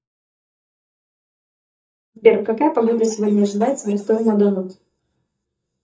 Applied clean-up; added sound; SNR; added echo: neural mask model DeepFilterNet 3.